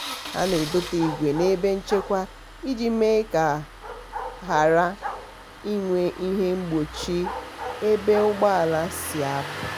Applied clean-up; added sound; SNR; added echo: none; Bark + Engine starting; 11 dB; none.